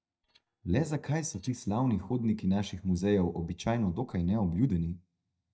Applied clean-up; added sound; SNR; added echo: neural mask model DeepFilterNet 3.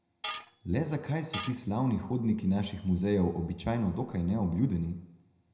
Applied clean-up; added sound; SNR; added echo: none; Tools; 10 dB; reverberation time 0.7 s.